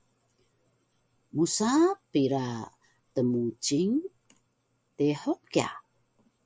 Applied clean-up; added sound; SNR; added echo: none; none; none; none.